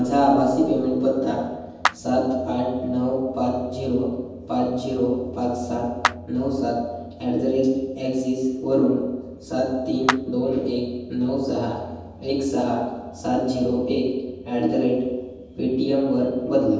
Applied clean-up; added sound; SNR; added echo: none; Clapping; 7 dB; reverberation time 1.1 s.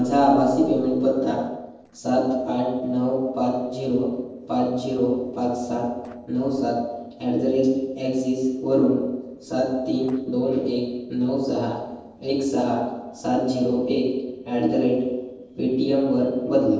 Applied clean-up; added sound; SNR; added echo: neural separator model SepFormer DNS4.